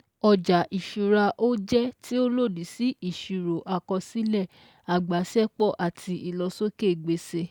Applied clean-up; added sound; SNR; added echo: none; none; none; none.